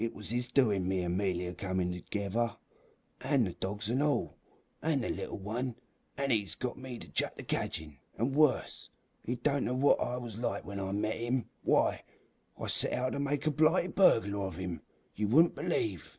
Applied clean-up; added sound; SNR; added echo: none; none; none; none.